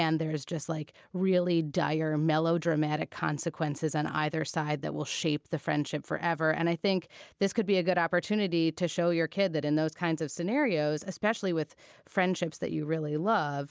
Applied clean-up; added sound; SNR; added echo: none; none; none; none.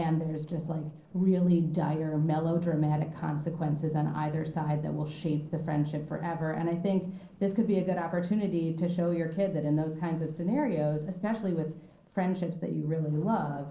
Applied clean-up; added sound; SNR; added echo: neural separator model SepFormer DNS4.